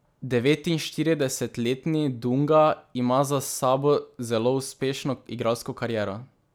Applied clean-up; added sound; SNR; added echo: none; none; none; none.